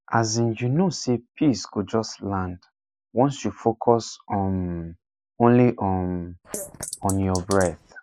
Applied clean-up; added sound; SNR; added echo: neural mask model Resemble Enhance denoiser.